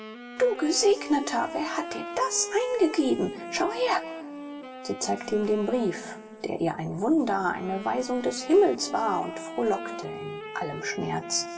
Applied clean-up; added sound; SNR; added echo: none; Wind instrument, woodwind instrument; 12 dB; reverberation time 2.9 s.